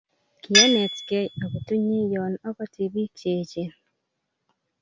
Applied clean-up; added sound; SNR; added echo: none; Tools; 1 dB; none.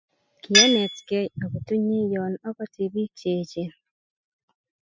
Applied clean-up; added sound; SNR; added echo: classical method spectral subtraction.